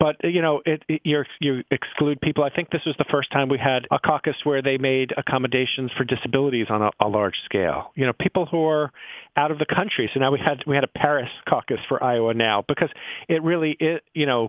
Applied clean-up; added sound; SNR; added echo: none; none; none; none.